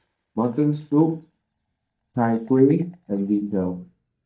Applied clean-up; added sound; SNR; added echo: neural mask model DeepFilterNet 3.